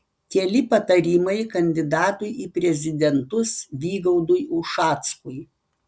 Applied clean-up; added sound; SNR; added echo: none; none; none; none.